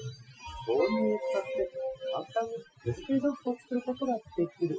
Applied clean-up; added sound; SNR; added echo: classical method Wiener filter.